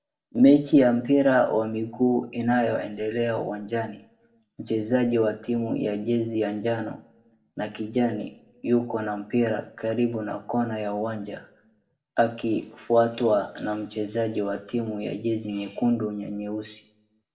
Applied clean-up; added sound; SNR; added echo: none; none; none; reverberation time 0.4 s.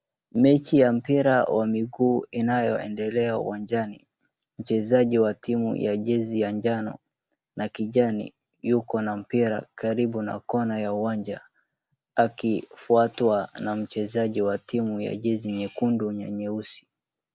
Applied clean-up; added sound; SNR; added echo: none; none; none; none.